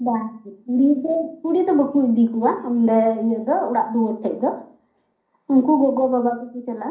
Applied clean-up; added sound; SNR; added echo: none; none; none; reverberation time 0.6 s.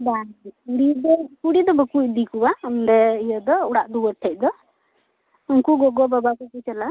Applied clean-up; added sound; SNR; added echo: none; none; none; none.